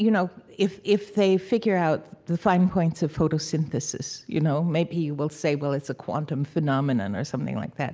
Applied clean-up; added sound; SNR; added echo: none; none; none; none.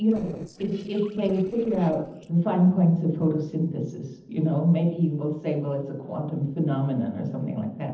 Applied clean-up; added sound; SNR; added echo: neural separator model SepFormer DNS4.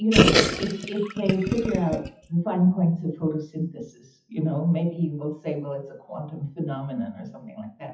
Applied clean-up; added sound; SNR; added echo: classical method WPE with log-MMSE.